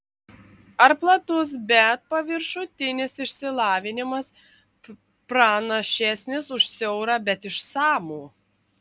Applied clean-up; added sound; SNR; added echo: none; none; none; none.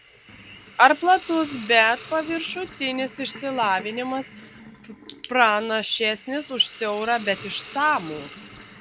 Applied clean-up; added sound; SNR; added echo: none; Hiss; 18 dB; none.